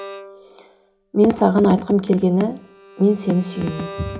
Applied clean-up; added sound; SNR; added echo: none; Bowed string instrument; 19 dB; reverberation time 0.3 s.